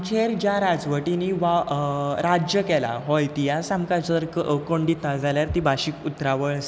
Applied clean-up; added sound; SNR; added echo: none; none; none; none.